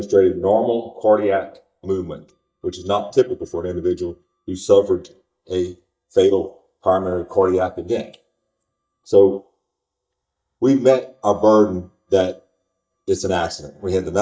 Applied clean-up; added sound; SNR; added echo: neural mask model DeepFilterNet 3.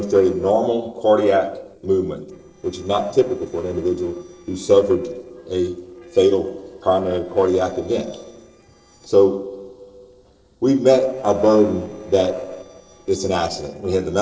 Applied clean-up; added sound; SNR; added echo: neural separator model SepFormer DNS4.